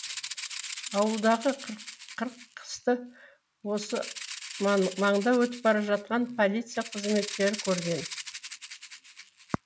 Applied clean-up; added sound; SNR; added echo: none; Rattle (instrument); 11 dB; none.